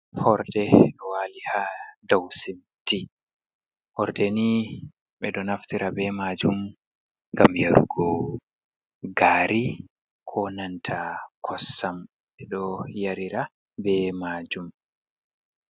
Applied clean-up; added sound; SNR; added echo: none; none; none; none.